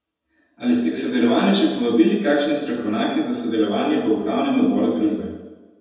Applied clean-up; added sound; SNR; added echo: none; none; none; reverberation time 1.0 s.